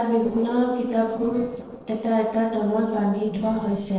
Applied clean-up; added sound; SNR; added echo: neural separator model SepFormer DNS4.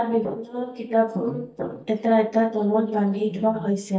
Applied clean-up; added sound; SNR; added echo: neural mask model DeepFilterNet 3.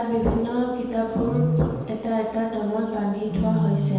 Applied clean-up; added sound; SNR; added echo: none; Wild animals; 3 dB; reverberation time 1.2 s.